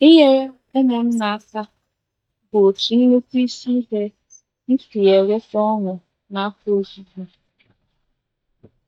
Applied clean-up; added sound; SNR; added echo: neural mask model DeepFilterNet 3.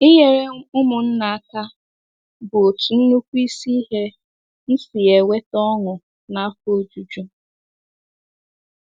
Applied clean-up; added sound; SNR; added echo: none; none; none; none.